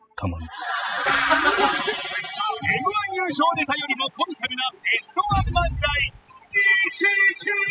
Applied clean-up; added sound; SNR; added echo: classical method spectral subtraction.